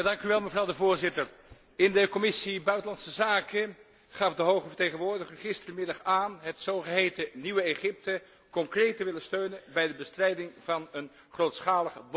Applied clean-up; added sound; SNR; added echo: none; none; none; none.